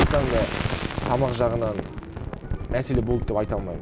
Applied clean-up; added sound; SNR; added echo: none; Explosion; 1 dB; none.